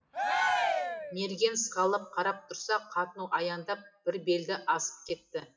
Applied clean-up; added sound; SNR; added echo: classical method WPE with log-MMSE.